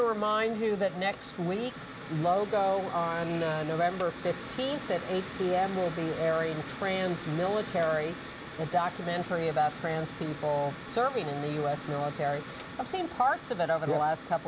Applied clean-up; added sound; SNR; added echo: none; Mechanical fan; 12 dB; none.